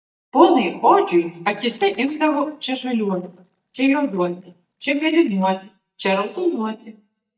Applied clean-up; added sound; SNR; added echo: neural mask model DeepFilterNet 3.